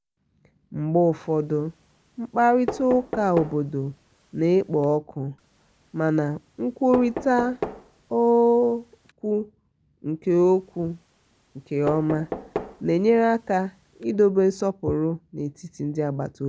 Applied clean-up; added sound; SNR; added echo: none; Knock; 13 dB; none.